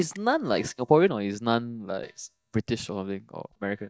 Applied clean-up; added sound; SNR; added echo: neural mask model DeepFilterNet 3.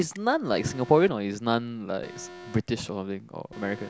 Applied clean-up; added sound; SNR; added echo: none; Alarm; 19 dB; none.